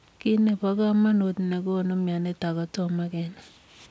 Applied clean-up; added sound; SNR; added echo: none; none; none; none.